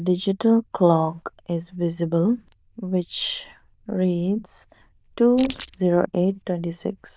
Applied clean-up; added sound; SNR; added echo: neural diffusion model UNIVERSE++.